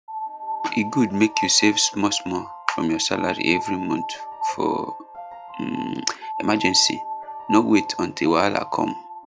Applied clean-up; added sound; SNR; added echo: none; Piano; 8 dB; none.